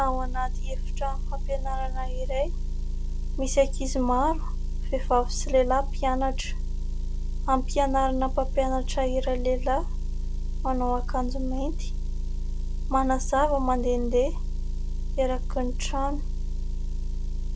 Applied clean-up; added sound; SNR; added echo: none; Motor vehicle (road) / Engine; -2 dB; none.